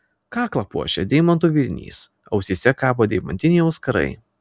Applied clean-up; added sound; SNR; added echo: none; none; none; none.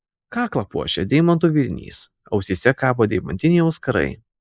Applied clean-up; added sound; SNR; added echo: neural mask model Resemble Enhance denoiser.